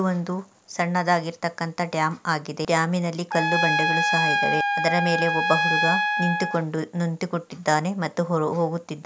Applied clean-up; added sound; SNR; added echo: none; Trumpet; -2 dB; none.